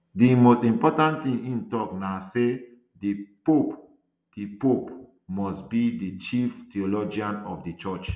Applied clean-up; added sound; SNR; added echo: none; none; none; none.